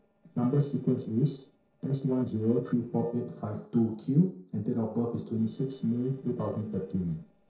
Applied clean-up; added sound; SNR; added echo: neural separator model SepFormer DNS4.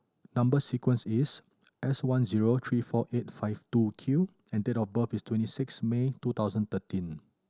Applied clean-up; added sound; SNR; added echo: none; none; none; none.